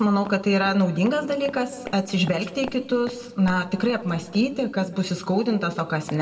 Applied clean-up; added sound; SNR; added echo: none; Run; 19 dB; reverberation time 1.3 s.